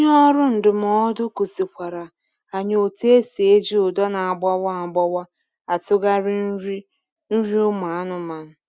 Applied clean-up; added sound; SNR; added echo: none; none; none; none.